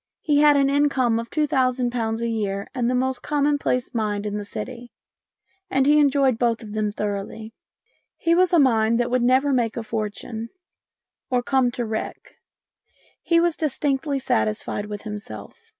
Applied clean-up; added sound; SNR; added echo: none; none; none; none.